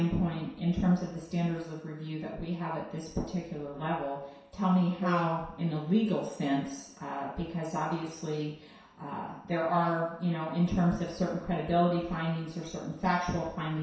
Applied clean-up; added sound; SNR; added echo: none; Brass instrument; 12 dB; reverberation time 0.7 s.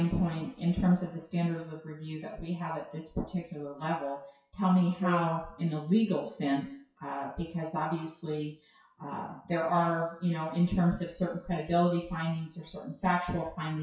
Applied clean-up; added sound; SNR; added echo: classical method WPE with log-MMSE.